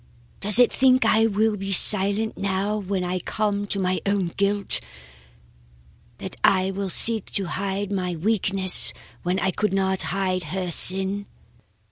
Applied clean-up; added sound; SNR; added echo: none; none; none; none.